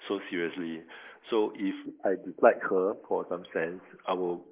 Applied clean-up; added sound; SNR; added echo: neural mask model Resemble Enhance denoiser.